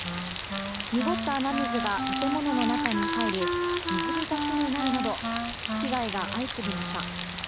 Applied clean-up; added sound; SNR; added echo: none; Wind instrument, woodwind instrument + Rain; -2 dB; none.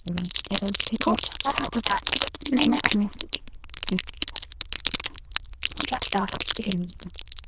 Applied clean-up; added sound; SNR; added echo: neural diffusion model UNIVERSE++.